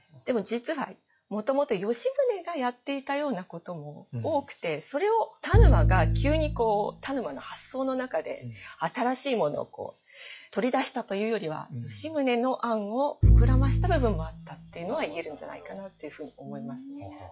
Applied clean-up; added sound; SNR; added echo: classical method log-MMSE.